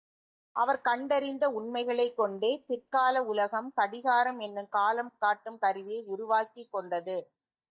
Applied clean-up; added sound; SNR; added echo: neural mask model DeepFilterNet 3.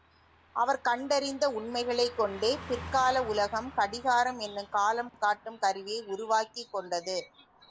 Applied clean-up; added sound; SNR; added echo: none; Car passing by; 19 dB; none.